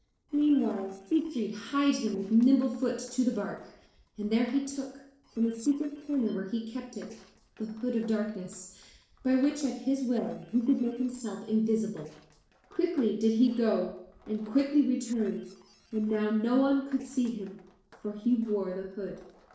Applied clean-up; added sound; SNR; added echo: neural separator model SepFormer DNS4.